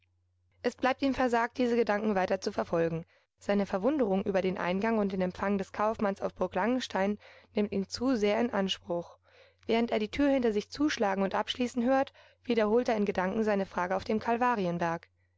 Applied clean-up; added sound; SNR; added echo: none; none; none; none.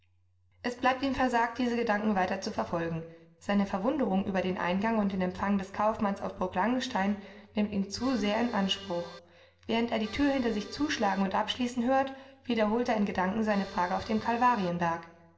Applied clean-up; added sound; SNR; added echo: none; Accordion; 18 dB; reverberation time 0.8 s.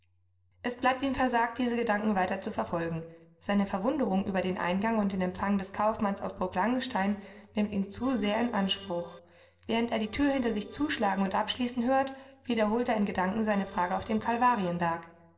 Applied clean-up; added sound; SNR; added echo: neural separator model SepFormer DNS4.